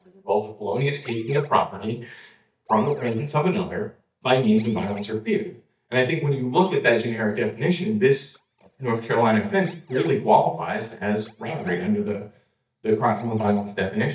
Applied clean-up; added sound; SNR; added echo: neural mask model DeepFilterNet 3.